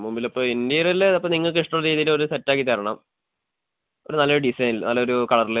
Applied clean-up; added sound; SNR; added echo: none; none; none; none.